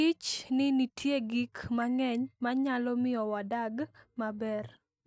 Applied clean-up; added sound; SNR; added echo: neural mask model DeepFilterNet 3.